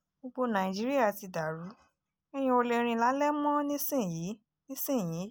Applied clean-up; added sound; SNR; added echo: none; none; none; none.